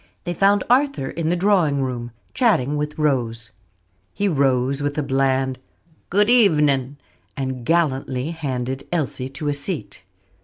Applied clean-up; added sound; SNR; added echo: none; none; none; none.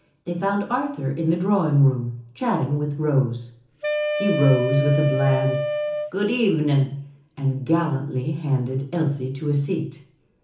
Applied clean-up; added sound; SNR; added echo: none; Wind instrument, woodwind instrument; 3 dB; reverberation time 0.7 s.